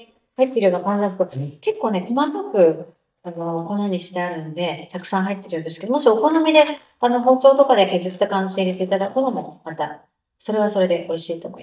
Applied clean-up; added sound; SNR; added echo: neural mask model DeepFilterNet 3.